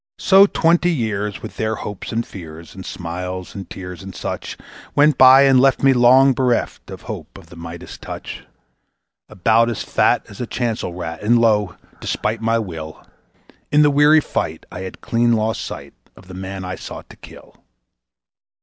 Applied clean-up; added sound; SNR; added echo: none; none; none; none.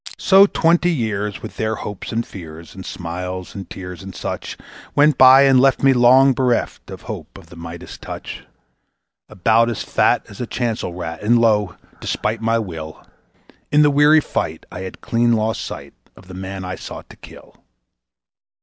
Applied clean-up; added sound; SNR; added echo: none; Crushing; 19 dB; none.